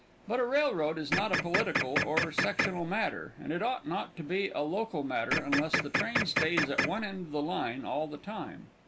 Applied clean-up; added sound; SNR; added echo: none; Printer; -1 dB; none.